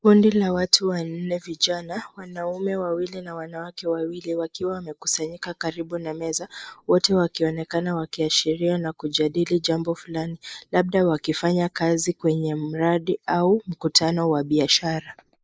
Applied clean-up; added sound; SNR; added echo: neural mask model Resemble Enhance denoiser.